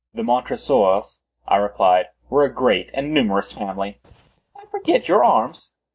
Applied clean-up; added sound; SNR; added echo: neural mask model DeepFilterNet 3.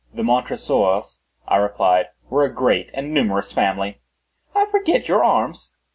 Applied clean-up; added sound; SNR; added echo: none; none; none; none.